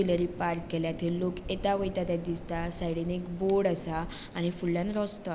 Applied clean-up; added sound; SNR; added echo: none; none; none; none.